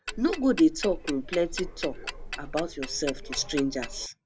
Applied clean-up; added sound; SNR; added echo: none; Tick-tock; 9 dB; none.